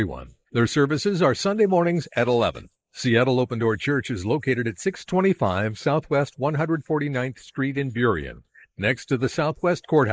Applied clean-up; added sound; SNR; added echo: neural mask model Resemble Enhance denoiser.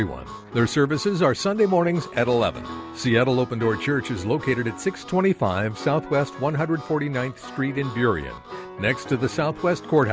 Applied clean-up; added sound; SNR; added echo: none; Harmonica; 20 dB; none.